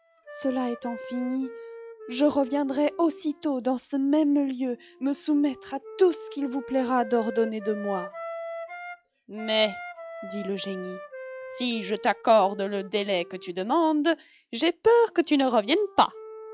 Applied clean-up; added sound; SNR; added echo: classical method log-MMSE.